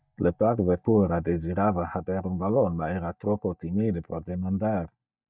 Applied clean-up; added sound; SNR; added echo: neural mask model DeepFilterNet 3.